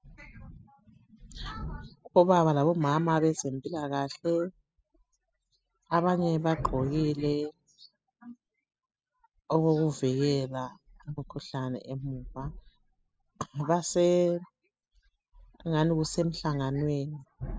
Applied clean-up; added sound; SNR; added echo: classical method spectral subtraction.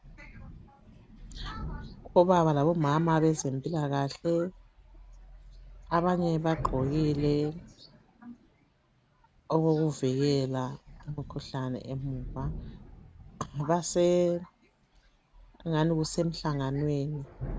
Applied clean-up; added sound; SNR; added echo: none; Thunder / Rain; 15 dB; none.